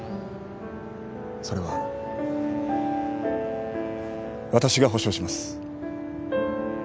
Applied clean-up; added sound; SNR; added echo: none; Wind instrument, woodwind instrument; 14 dB; none.